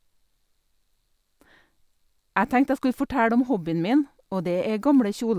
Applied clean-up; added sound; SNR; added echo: none; none; none; none.